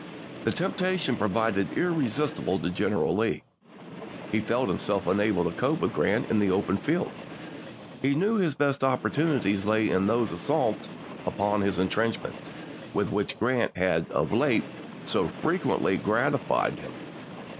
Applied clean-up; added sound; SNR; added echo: none; Train; 13 dB; none.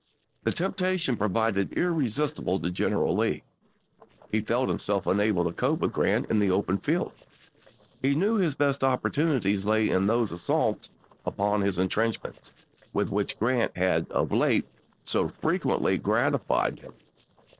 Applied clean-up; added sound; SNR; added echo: neural separator model SepFormer DNS4.